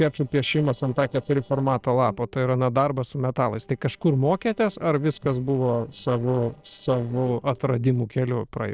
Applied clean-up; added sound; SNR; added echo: neural separator model SepFormer DNS4.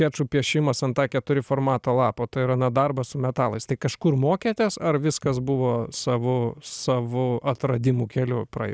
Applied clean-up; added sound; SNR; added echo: none; none; none; none.